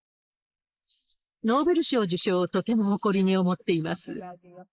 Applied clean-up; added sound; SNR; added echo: neural mask model Resemble Enhance denoiser.